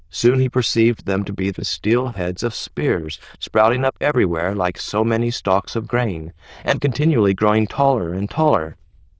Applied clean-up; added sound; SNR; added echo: neural diffusion model UNIVERSE++.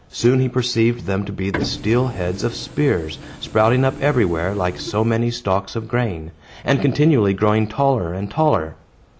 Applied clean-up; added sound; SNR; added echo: none; Printer; 13 dB; none.